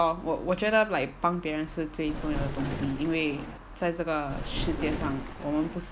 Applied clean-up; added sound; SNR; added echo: none; Thunder; 5 dB; none.